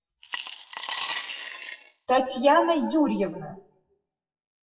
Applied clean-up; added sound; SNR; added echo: classical method WPE with log-MMSE.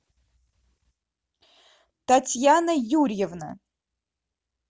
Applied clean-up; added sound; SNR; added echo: none; none; none; none.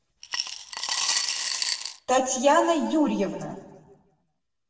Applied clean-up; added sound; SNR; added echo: none; Coin (dropping) / Glass; 2 dB; reverberation time 1.2 s.